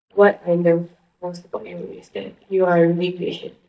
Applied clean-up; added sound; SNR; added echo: neural mask model DeepFilterNet 3.